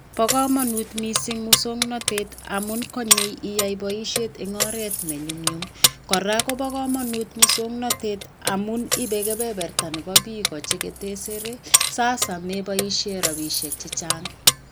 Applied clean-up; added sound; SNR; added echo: none; Keys jangling; -1 dB; none.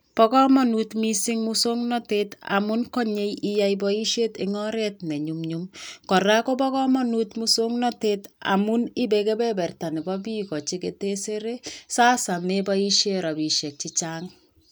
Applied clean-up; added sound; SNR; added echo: none; none; none; none.